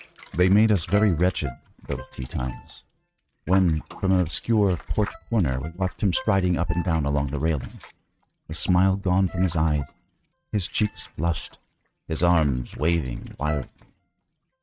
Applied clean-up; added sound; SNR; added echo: neural mask model RNNoise.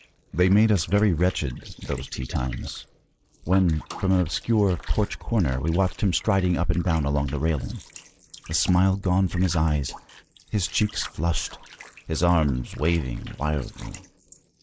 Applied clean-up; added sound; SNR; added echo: neural mask model Resemble Enhance denoiser.